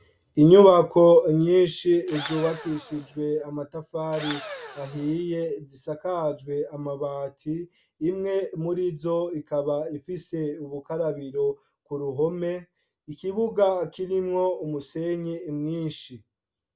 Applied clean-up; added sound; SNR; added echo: none; Engine / Drill; 14 dB; none.